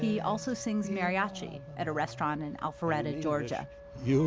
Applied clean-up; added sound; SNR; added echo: none; Wind instrument, woodwind instrument; 17 dB; none.